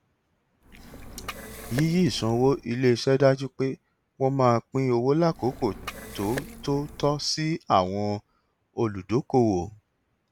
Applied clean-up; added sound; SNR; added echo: none; Liquid; 14 dB; none.